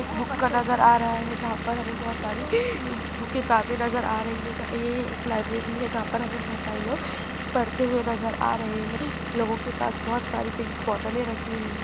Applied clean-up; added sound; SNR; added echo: none; Engine / Vehicle; 5 dB; none.